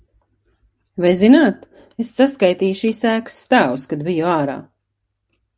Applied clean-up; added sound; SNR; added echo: none; none; none; none.